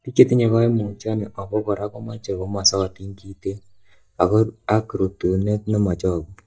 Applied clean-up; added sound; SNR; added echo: neural mask model DeepFilterNet 3.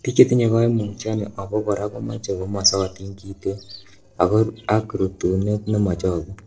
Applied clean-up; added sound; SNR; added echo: neural separator model SepFormer DNS4.